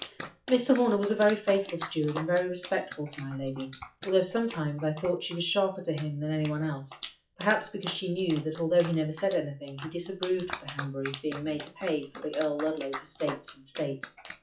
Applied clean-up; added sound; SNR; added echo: classical method WPE with log-MMSE.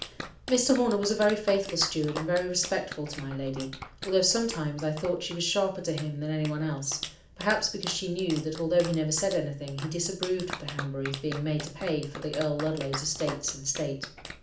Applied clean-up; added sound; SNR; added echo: none; Clapping; 12 dB; reverberation time 0.4 s.